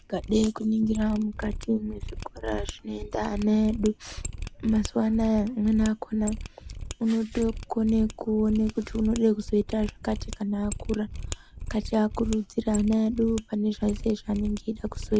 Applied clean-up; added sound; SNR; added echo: none; Mechanisms; 10 dB; none.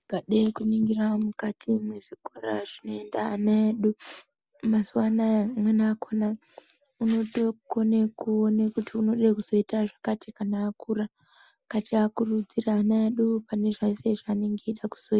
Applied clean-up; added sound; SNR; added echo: none; none; none; none.